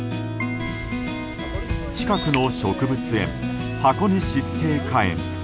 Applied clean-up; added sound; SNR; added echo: none; Keyboard (musical) + Finger snapping; 16 dB; none.